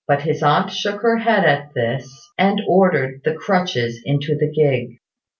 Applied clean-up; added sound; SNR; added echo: none; none; none; none.